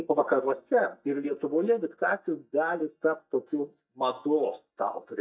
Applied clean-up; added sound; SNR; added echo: neural mask model DeepFilterNet 3.